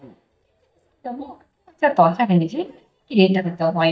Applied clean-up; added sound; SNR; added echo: neural mask model DeepFilterNet 3.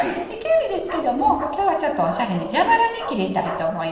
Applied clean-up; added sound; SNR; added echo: neural separator model SepFormer DNS4.